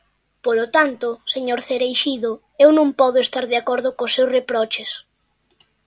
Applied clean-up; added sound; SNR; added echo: none; none; none; none.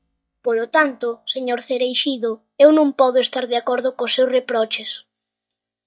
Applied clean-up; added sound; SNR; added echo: neural mask model DeepFilterNet 3.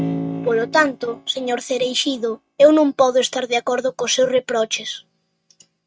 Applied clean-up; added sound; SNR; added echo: neural mask model RNNoise.